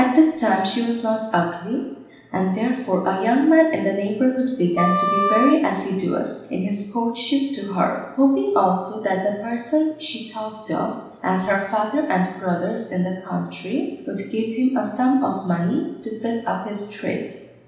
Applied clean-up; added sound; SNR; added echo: none; Wind instrument, woodwind instrument; 1 dB; reverberation time 0.9 s.